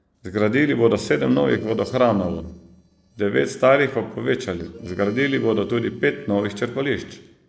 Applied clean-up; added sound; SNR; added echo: neural separator model SepFormer DNS4.